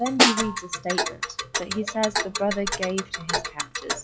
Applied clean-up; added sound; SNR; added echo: classical method log-MMSE.